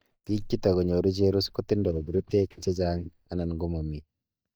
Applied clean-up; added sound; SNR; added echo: neural mask model DeepFilterNet 3.